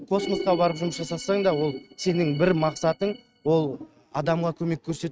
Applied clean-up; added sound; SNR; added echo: neural mask model RNNoise.